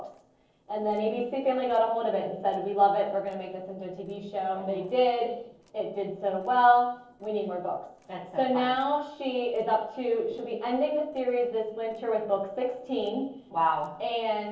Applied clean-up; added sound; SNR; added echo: neural separator model SepFormer DNS4.